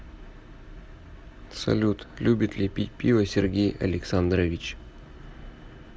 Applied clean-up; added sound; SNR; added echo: none; none; none; none.